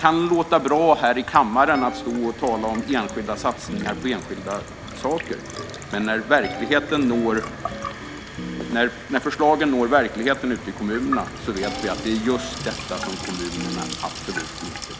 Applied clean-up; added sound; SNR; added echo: none; Sink (filling or washing) / Water tap, faucet + Guitar; 10 dB; none.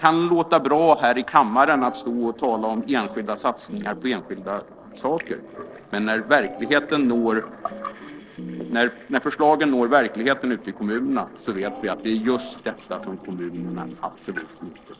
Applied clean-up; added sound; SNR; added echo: neural separator model SepFormer DNS4.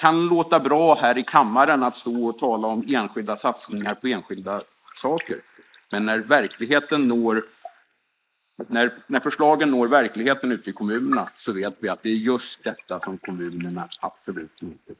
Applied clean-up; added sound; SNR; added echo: neural mask model Resemble Enhance denoiser.